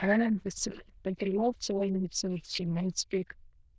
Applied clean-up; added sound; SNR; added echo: neural diffusion model UNIVERSE++.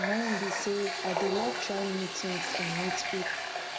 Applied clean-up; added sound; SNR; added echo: none; Water tap, faucet; 0 dB; none.